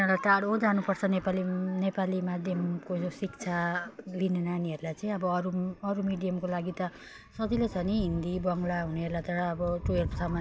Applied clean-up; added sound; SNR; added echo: none; none; none; none.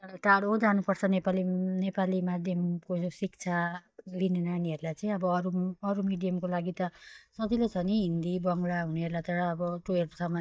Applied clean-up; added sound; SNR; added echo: neural mask model DeepFilterNet 3.